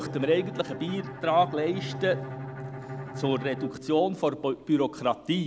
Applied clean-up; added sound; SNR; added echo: none; Bowed string instrument; 10 dB; none.